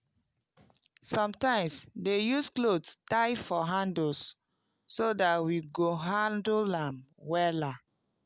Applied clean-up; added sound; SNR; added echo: none; none; none; none.